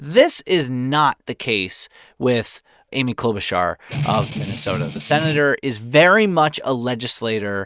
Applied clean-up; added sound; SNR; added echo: neural mask model RNNoise.